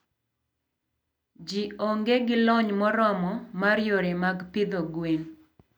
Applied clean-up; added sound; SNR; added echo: none; none; none; none.